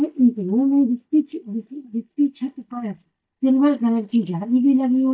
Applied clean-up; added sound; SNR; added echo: neural mask model DeepFilterNet 3.